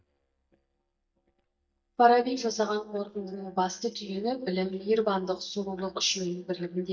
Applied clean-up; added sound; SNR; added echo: neural mask model DeepFilterNet 3.